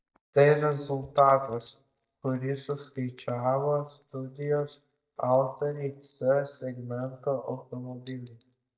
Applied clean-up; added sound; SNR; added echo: neural mask model DeepFilterNet 3.